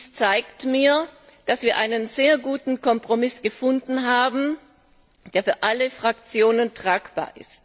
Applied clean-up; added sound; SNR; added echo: none; none; none; none.